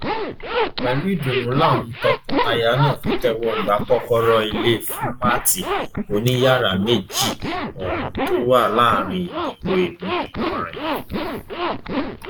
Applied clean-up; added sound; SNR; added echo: neural mask model Resemble Enhance denoiser.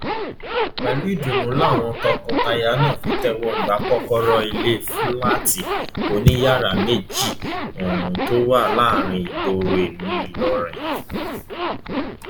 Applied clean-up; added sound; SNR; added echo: none; Zipper (clothing); 3 dB; none.